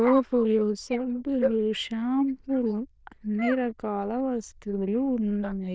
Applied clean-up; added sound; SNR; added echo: neural diffusion model UNIVERSE++.